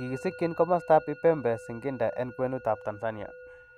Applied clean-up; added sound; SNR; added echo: none; Musical instrument; 18 dB; none.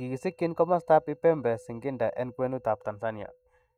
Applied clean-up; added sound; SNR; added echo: neural mask model DeepFilterNet 3.